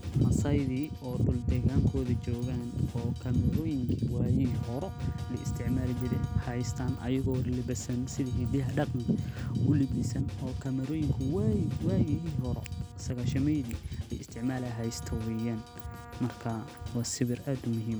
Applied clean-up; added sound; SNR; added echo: none; Drum kit + Trumpet; 19 dB; none.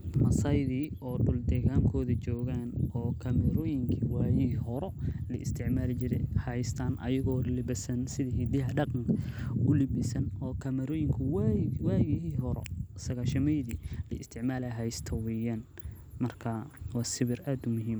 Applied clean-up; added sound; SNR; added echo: none; none; none; none.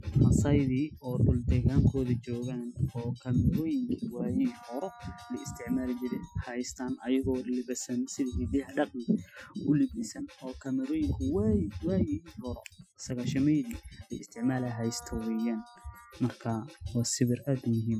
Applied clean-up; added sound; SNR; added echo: classical method Wiener filter.